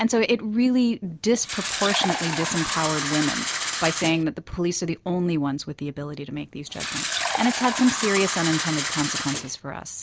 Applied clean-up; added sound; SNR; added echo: none; Fill (with liquid); 4 dB; none.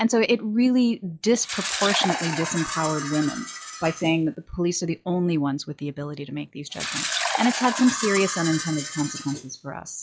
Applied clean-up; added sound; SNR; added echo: classical method log-MMSE.